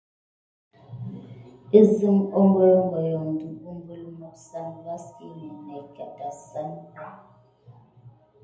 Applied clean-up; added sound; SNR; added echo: none; none; none; reverberation time 0.7 s.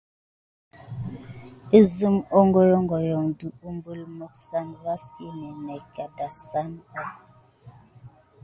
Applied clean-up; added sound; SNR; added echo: none; none; none; none.